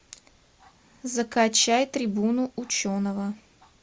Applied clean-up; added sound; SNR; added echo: none; none; none; none.